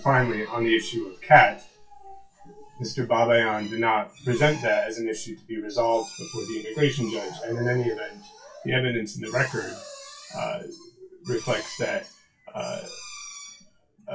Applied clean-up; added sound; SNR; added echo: classical method WPE with log-MMSE.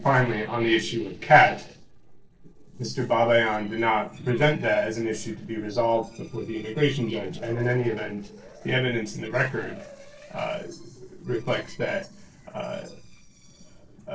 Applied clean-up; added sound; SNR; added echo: neural separator model SepFormer DNS4.